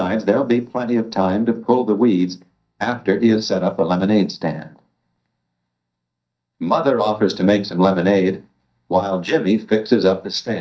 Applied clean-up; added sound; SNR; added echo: neural mask model DeepFilterNet 3.